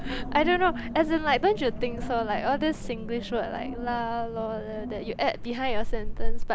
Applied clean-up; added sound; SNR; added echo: none; Wind; 1 dB; none.